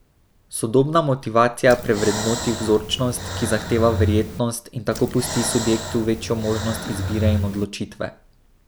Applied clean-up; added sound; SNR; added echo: none; Breathing; 5 dB; none.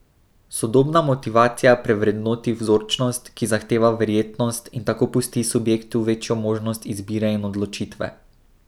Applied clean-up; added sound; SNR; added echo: none; none; none; none.